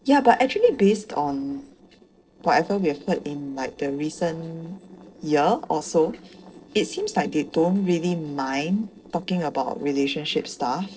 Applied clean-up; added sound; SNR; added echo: neural separator model SepFormer DNS4.